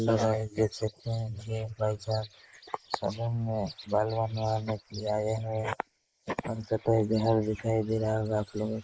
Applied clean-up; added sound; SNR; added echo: neural mask model Resemble Enhance denoiser.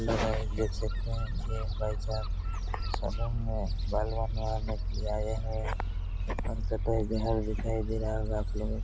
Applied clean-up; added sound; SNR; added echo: none; Gull, seagull; -3 dB; none.